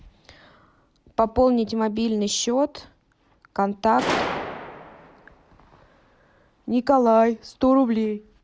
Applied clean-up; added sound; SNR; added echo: none; Gunshot, gunfire; 13 dB; none.